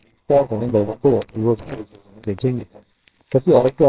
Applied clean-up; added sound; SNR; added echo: neural separator model SepFormer WHAMR!.